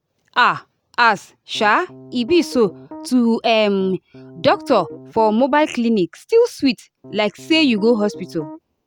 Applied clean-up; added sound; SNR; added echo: none; Piano; 18 dB; none.